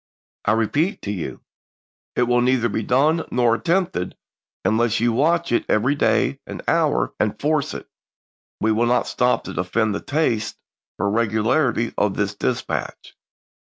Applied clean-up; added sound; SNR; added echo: none; none; none; none.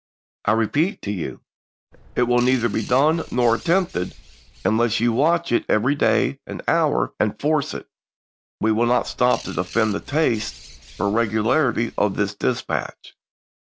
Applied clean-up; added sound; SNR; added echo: none; Bird; 20 dB; none.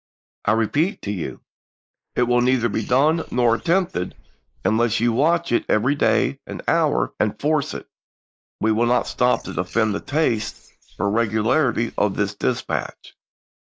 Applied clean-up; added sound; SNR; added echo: neural mask model Resemble Enhance denoiser.